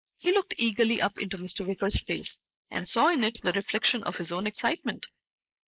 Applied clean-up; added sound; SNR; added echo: neural mask model Resemble Enhance denoiser.